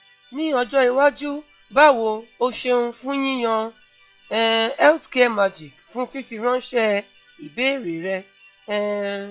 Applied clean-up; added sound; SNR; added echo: classical method log-MMSE.